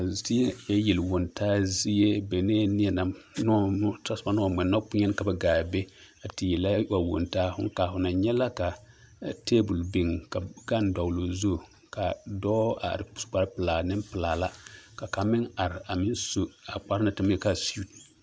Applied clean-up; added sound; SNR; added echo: none; none; none; none.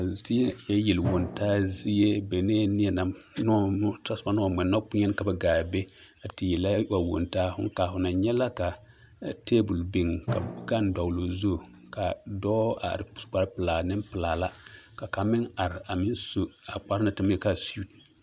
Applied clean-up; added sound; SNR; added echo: none; Drum; 17 dB; none.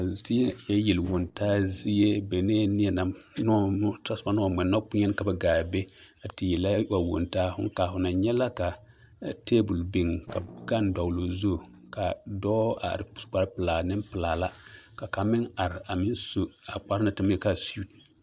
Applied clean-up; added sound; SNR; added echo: neural separator model SepFormer DNS4.